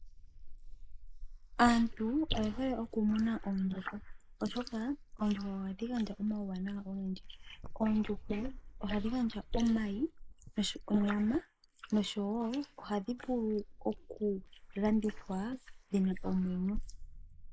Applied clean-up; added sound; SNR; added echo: neural mask model Resemble Enhance denoiser.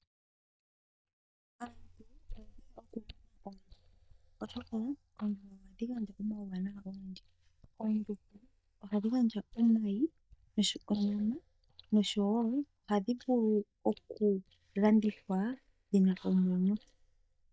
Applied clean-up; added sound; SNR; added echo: neural mask model DeepFilterNet 3.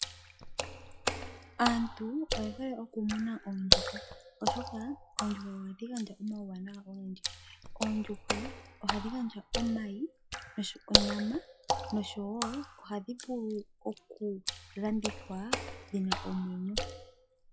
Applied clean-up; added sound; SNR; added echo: classical method log-MMSE.